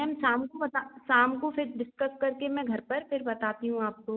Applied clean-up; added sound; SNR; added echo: none; none; none; none.